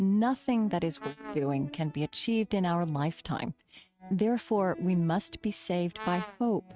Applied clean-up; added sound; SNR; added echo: neural mask model RNNoise.